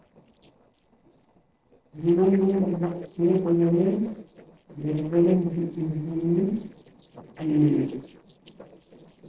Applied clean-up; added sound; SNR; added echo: neural separator model SepFormer DNS4.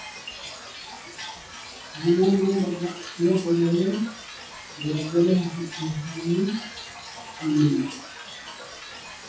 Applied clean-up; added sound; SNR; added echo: classical method WPE with log-MMSE.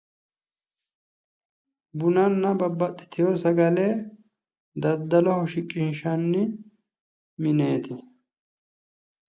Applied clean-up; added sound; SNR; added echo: none; none; none; none.